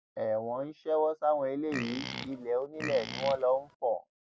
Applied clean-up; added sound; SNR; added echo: none; Livestock, farm animals, working animals; 9 dB; none.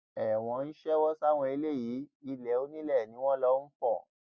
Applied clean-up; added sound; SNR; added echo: none; none; none; none.